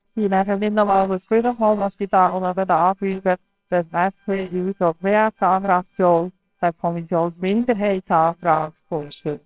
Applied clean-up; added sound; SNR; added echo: neural separator model SepFormer WHAMR!.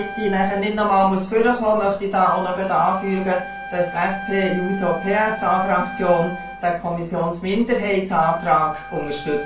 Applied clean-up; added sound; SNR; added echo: none; Wind instrument, woodwind instrument; 14 dB; reverberation time 0.2 s.